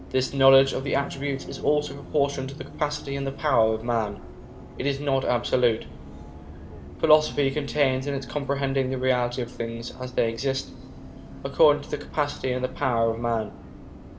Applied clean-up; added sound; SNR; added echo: none; Bus; 14 dB; reverberation time 2.1 s.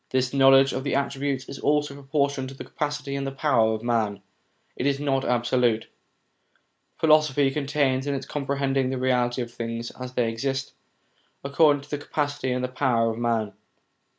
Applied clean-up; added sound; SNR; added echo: none; none; none; none.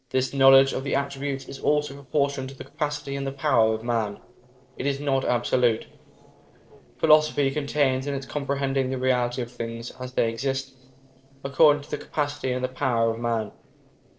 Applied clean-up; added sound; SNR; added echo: neural separator model SepFormer DNS4.